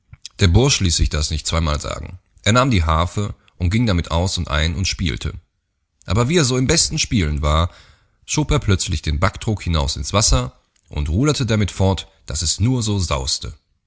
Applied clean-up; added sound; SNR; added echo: none; none; none; none.